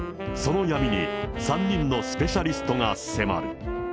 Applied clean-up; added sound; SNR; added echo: none; Wind instrument, woodwind instrument; 6 dB; none.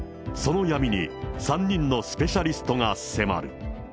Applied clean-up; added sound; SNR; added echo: none; none; none; none.